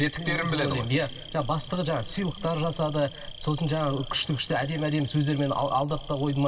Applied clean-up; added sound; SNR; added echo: none; Insect; 14 dB; reverberation time 2.2 s.